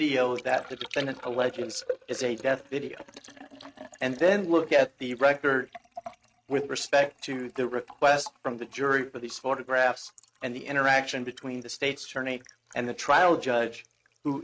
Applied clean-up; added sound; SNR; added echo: neural mask model RNNoise.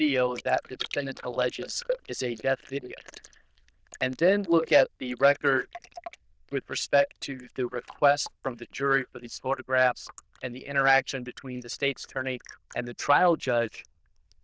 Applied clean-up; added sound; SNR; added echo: neural diffusion model UNIVERSE++.